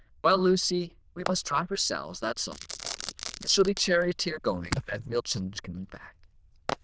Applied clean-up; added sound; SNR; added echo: neural diffusion model UNIVERSE++.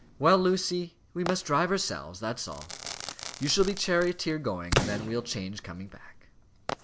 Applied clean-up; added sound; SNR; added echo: none; Crackle / Fireworks; 8 dB; none.